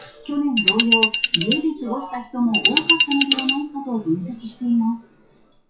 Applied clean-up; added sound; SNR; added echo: classical method WPE with log-MMSE.